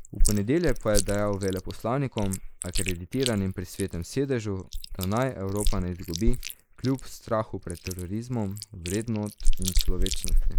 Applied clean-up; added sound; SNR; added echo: neural mask model Resemble Enhance denoiser.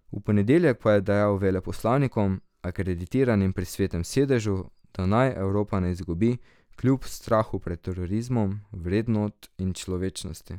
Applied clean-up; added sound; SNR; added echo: none; none; none; none.